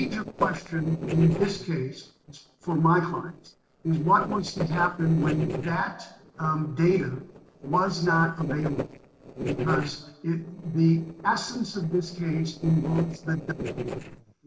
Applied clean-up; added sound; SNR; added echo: neural separator model SepFormer DNS4.